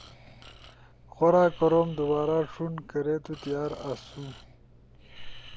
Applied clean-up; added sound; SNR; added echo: none; Breathing; 18 dB; none.